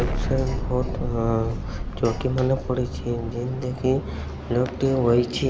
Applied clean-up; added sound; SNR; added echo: none; Explosion; 6 dB; none.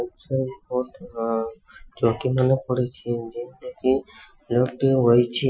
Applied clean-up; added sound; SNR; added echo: classical method Wiener filter.